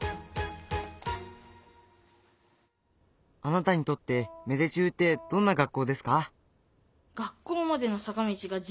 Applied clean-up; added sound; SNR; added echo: none; Wind instrument, woodwind instrument; 19 dB; none.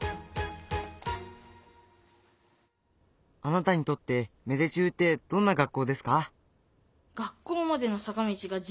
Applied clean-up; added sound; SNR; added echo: none; none; none; none.